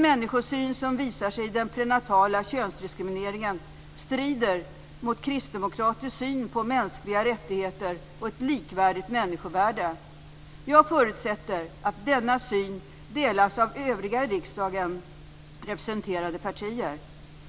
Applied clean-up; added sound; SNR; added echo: none; none; none; none.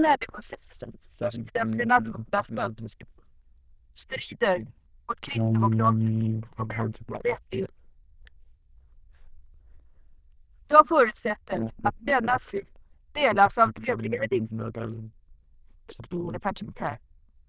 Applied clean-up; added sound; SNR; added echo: neural diffusion model UNIVERSE++.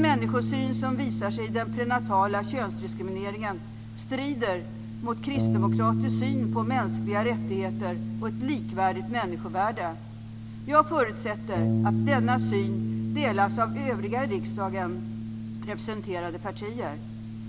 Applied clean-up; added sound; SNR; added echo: none; Bass guitar; 0 dB; none.